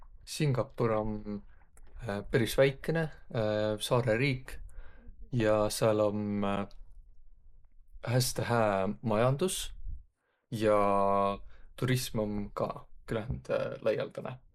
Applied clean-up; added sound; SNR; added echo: neural mask model Resemble Enhance denoiser.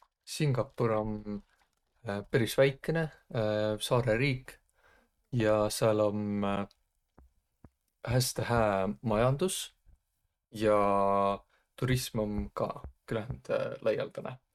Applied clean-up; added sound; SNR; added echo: neural mask model RNNoise.